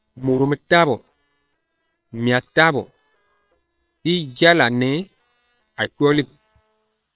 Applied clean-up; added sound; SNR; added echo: neural separator model SepFormer WHAM!.